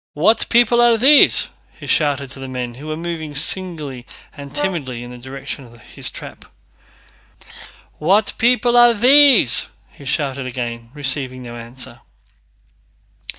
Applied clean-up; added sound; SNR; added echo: neural mask model DeepFilterNet 3.